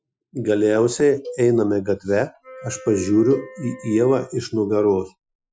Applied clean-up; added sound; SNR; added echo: classical method Wiener filter.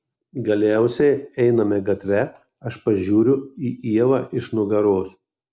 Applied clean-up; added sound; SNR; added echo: none; none; none; none.